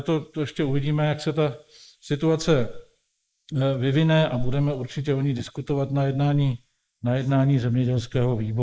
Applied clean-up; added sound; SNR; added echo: neural mask model Resemble Enhance denoiser.